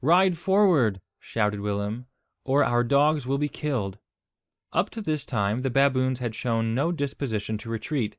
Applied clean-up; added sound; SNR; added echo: neural mask model Resemble Enhance denoiser.